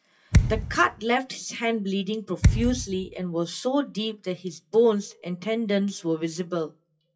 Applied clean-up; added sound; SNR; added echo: classical method WPE with log-MMSE.